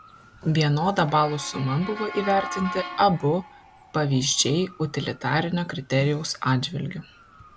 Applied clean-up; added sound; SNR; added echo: none; Motor vehicle (road) / Siren; 15 dB; none.